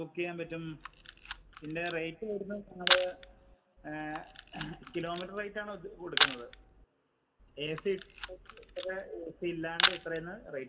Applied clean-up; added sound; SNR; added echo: none; Camera; -5 dB; reverberation time 1.5 s.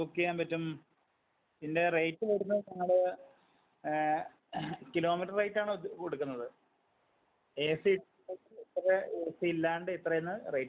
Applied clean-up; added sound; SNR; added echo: none; none; none; none.